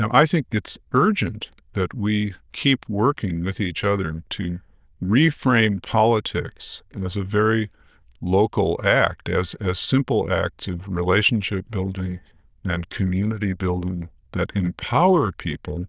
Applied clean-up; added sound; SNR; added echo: neural diffusion model UNIVERSE++.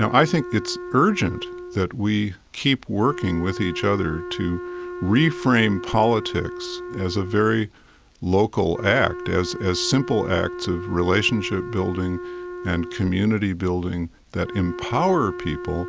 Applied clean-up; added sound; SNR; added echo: none; Wind instrument, woodwind instrument; 11 dB; none.